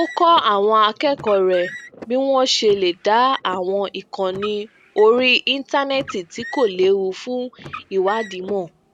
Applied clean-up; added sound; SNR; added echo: none; Car; 19 dB; none.